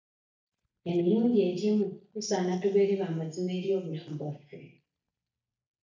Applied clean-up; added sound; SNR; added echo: neural mask model DeepFilterNet 3.